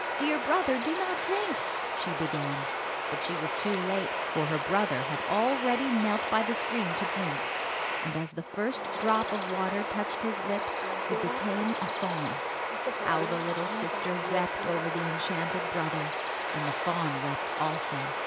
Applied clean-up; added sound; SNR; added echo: none; Bird vocalization, bird call, bird song; 0 dB; none.